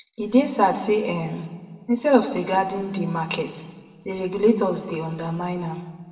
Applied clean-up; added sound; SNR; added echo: none; none; none; reverberation time 1.5 s.